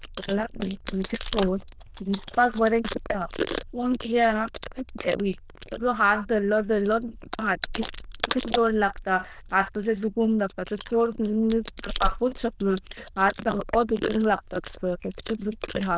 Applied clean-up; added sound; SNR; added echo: neural diffusion model UNIVERSE++.